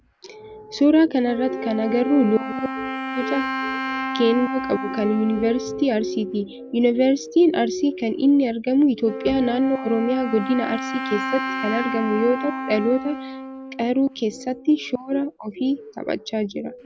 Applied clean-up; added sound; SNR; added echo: none; Wind instrument, woodwind instrument; 9 dB; none.